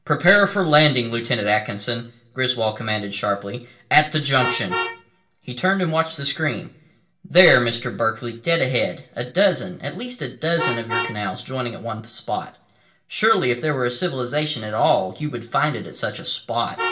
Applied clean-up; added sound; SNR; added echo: none; Vehicle horn, car horn, honking; 13 dB; reverberation time 0.4 s.